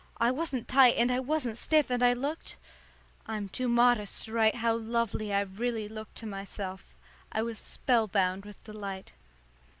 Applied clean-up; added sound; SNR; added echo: none; none; none; none.